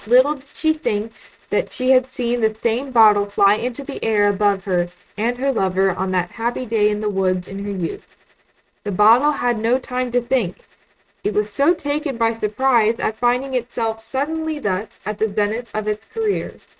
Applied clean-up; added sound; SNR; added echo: neural mask model RNNoise.